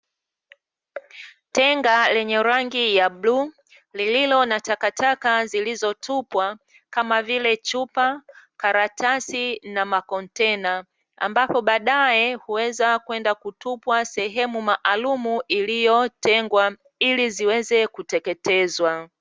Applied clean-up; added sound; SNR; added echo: none; none; none; none.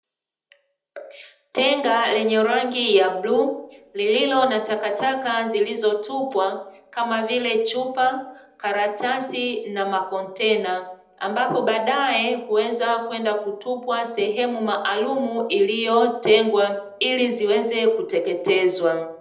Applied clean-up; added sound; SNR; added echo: none; none; none; reverberation time 0.8 s.